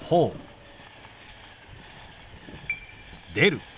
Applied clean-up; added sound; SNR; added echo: none; Train + Thunder; 16 dB; none.